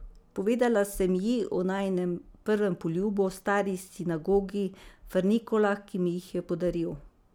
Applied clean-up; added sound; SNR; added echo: none; none; none; none.